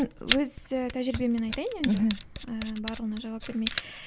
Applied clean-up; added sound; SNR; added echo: none; Camera; 6 dB; none.